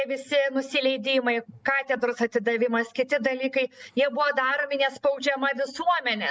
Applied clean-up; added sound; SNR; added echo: none; none; none; none.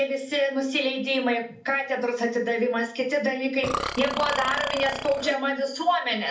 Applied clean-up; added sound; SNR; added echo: none; Burping, eructation; 5 dB; reverberation time 0.4 s.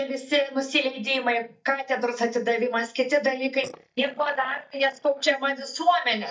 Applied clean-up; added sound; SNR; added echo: neural mask model DeepFilterNet 3.